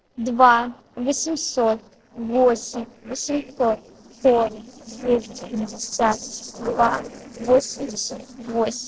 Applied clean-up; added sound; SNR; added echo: neural separator model SepFormer DNS4.